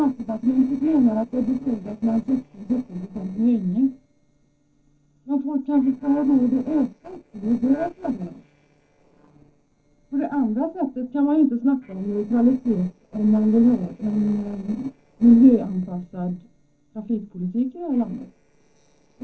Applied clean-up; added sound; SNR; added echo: neural separator model SepFormer DNS4.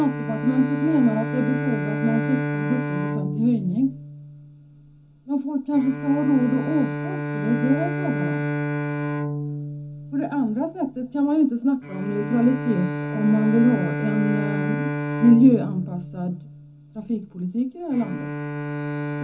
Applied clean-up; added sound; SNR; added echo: none; Bowed string instrument; 5 dB; reverberation time 0.3 s.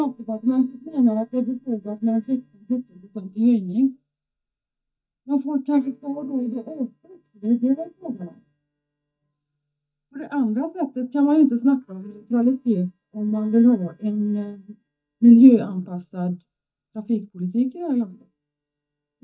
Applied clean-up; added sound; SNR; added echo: neural mask model DeepFilterNet 3.